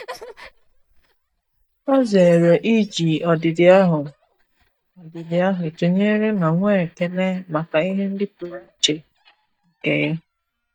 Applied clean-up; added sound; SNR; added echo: neural mask model DeepFilterNet 3.